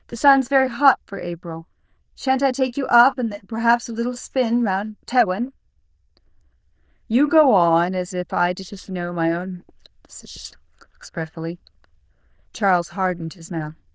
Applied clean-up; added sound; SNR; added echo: neural diffusion model UNIVERSE++.